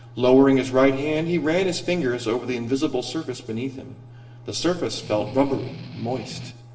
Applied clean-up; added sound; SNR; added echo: none; Strum; 15 dB; reverberation time 0.8 s.